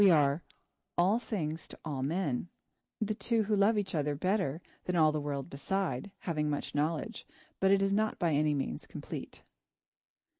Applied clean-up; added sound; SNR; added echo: none; none; none; none.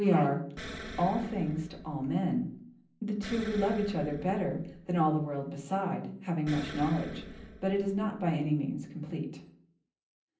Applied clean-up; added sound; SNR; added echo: none; Explosion; 14 dB; reverberation time 0.6 s.